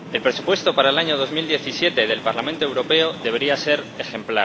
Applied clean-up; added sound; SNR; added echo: none; Train; 14 dB; none.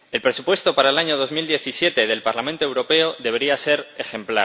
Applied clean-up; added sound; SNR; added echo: none; none; none; none.